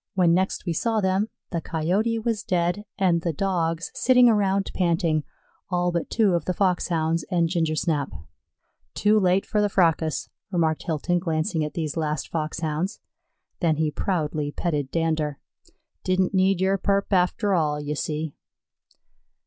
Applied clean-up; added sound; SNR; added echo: none; none; none; none.